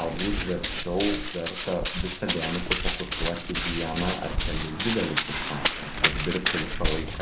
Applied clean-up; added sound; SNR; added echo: none; Run; -2 dB; reverberation time 0.4 s.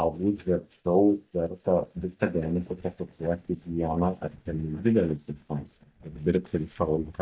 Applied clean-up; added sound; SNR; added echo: neural mask model DeepFilterNet 3.